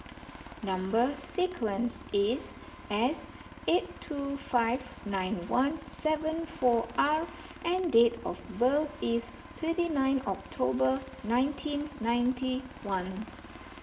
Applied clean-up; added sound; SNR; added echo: none; Aircraft; 16 dB; reverberation time 0.6 s.